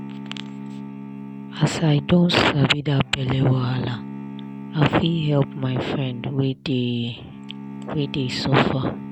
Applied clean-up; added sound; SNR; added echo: none; Bowed string instrument; 12 dB; none.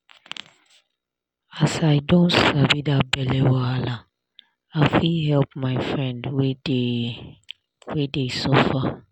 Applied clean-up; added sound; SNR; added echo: none; none; none; none.